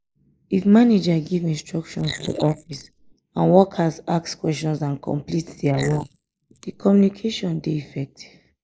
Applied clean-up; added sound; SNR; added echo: neural mask model Resemble Enhance denoiser.